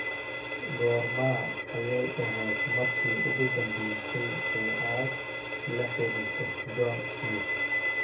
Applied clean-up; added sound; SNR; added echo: none; Bowed string instrument; -2 dB; reverberation time 0.3 s.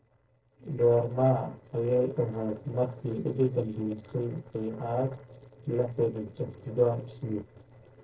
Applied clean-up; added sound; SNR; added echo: neural separator model SepFormer DNS4.